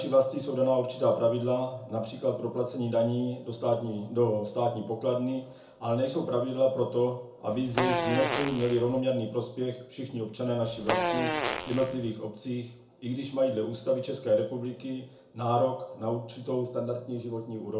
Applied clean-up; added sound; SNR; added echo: none; Fart; 2 dB; reverberation time 0.5 s.